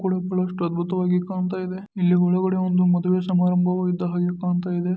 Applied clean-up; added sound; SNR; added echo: none; none; none; none.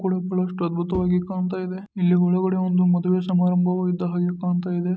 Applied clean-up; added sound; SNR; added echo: neural mask model RNNoise.